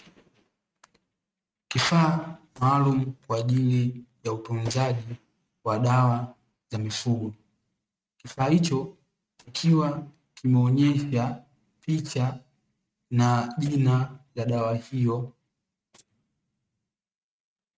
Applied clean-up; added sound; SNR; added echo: neural mask model RNNoise.